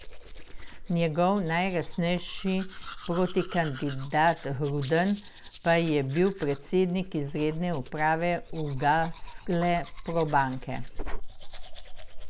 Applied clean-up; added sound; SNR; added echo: none; Domestic sounds, home sounds; 7 dB; none.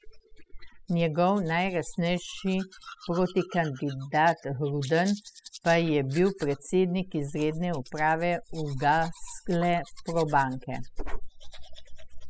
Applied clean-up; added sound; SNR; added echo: classical method spectral subtraction.